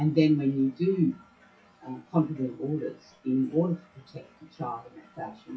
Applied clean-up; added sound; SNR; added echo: classical method WPE with log-MMSE.